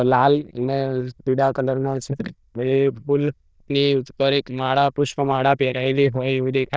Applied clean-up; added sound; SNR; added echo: neural diffusion model UNIVERSE++.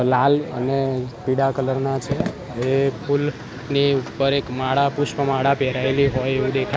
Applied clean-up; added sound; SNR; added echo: none; none; none; none.